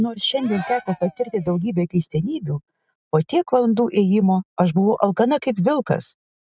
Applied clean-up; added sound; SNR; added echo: neural mask model RNNoise.